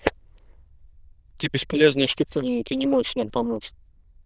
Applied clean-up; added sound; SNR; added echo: neural diffusion model UNIVERSE++.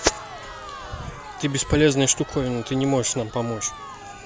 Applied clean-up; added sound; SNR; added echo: none; Crowd; 15 dB; none.